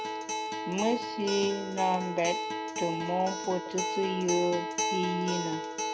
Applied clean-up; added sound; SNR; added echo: none; Acoustic guitar; 2 dB; none.